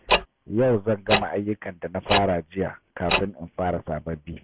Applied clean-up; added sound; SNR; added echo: none; Tick-tock; 3 dB; none.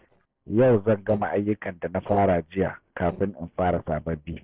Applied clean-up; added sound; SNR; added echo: neural separator model SepFormer DNS4.